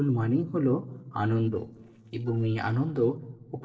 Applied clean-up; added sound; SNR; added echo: neural separator model SepFormer DNS4.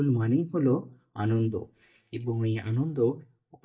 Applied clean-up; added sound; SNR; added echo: neural mask model DeepFilterNet 3.